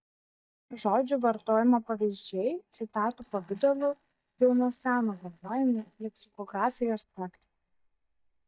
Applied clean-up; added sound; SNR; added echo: neural mask model DeepFilterNet 3.